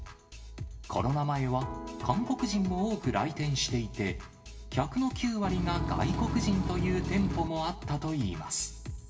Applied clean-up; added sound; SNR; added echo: none; Engine / Truck / Car; 1 dB; reverberation time 1.7 s.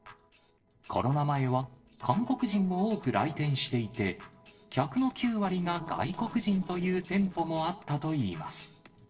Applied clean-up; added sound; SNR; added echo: neural separator model SepFormer DNS4.